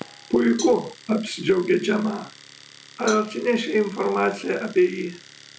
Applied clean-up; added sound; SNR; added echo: none; Cowbell + Domestic sounds, home sounds; 18 dB; none.